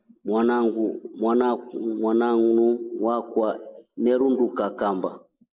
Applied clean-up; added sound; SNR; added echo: neural mask model Resemble Enhance denoiser.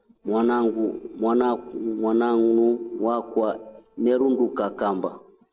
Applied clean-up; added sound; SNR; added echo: neural separator model SepFormer DNS4.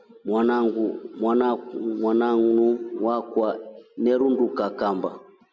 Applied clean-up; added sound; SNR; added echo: none; none; none; none.